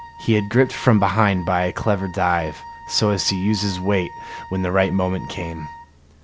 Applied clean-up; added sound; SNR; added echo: none; Wind instrument, woodwind instrument; 16 dB; none.